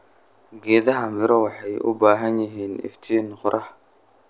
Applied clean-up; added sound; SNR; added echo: none; none; none; none.